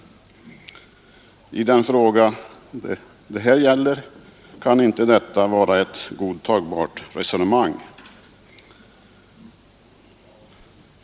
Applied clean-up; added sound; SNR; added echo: none; none; none; none.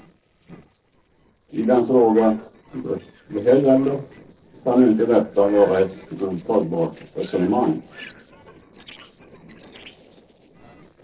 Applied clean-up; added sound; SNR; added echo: neural separator model SepFormer DNS4.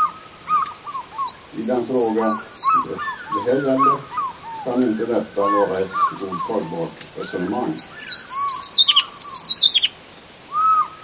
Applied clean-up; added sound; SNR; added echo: none; Bird; -2 dB; reverberation time 0.3 s.